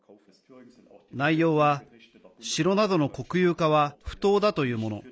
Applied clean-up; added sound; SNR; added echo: none; none; none; none.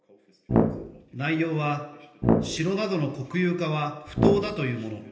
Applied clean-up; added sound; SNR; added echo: none; Brass instrument; -3 dB; reverberation time 1.4 s.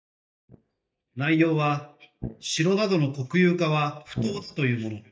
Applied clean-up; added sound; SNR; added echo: neural mask model DeepFilterNet 3.